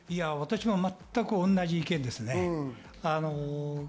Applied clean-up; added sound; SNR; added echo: none; none; none; none.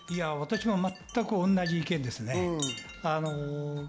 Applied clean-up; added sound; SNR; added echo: none; Wind chime; 14 dB; none.